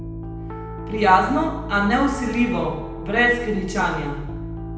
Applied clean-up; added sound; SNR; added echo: none; Piano; 9 dB; reverberation time 0.9 s.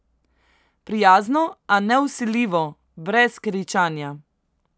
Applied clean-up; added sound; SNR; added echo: none; none; none; none.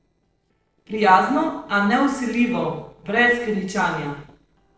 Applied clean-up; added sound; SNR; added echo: neural separator model SepFormer DNS4.